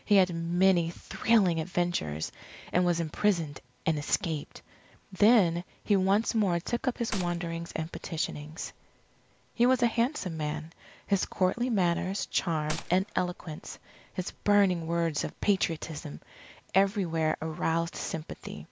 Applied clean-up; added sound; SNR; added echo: none; Gunshot, gunfire; 15 dB; none.